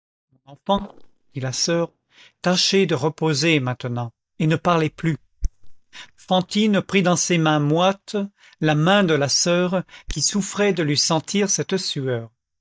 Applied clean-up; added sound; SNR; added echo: neural mask model DeepFilterNet 3.